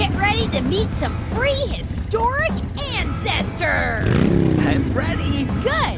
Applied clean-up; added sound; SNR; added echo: none; none; none; none.